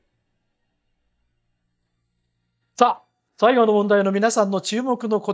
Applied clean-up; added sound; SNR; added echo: neural mask model DeepFilterNet 3.